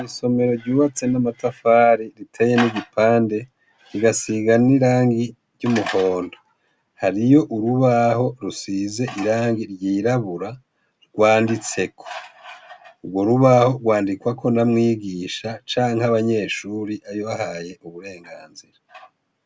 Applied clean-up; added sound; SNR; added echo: none; none; none; none.